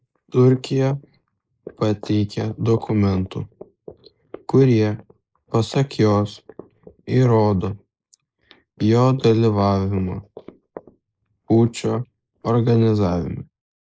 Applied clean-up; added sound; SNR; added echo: neural mask model Resemble Enhance denoiser.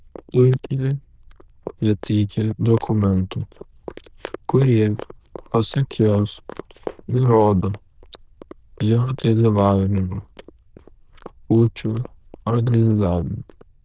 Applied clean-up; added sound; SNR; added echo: neural diffusion model UNIVERSE++.